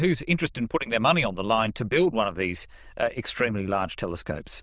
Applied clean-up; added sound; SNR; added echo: neural diffusion model UNIVERSE++.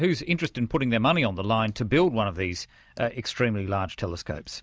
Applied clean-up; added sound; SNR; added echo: neural mask model DeepFilterNet 3.